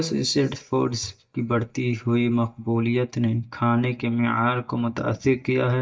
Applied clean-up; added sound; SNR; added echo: neural mask model DeepFilterNet 3.